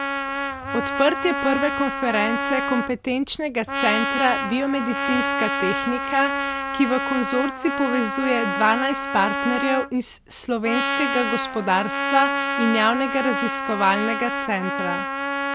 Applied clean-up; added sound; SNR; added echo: none; Trumpet; 2 dB; none.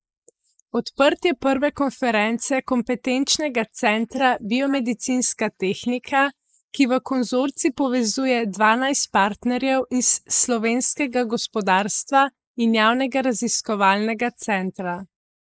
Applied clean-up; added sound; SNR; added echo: neural mask model Resemble Enhance denoiser.